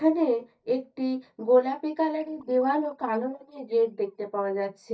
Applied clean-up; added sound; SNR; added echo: neural mask model DeepFilterNet 3.